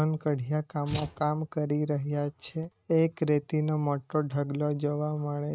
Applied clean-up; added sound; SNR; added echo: neural mask model RNNoise.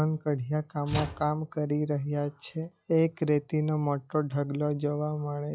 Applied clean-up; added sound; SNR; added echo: classical method log-MMSE.